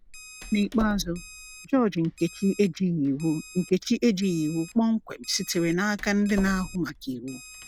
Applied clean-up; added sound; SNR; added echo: none; Door + Alarm; 17 dB; none.